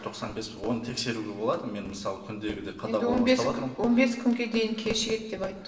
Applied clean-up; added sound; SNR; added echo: none; none; none; reverberation time 1.0 s.